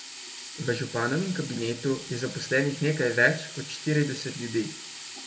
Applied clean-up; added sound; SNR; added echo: none; Sink (filling or washing); 12 dB; reverberation time 0.8 s.